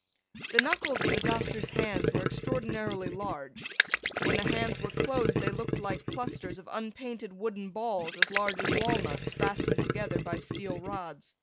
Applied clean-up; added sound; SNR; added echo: none; Gurgling; -5 dB; none.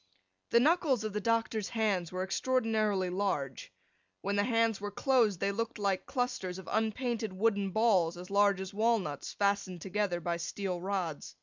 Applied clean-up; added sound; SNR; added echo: none; none; none; none.